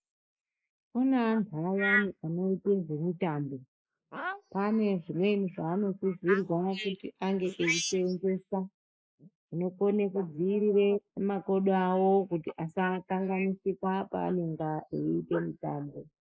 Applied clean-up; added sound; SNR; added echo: neural mask model Resemble Enhance denoiser.